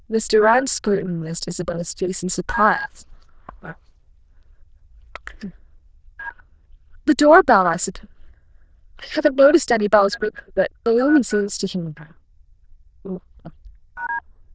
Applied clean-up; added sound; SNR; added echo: neural diffusion model UNIVERSE++.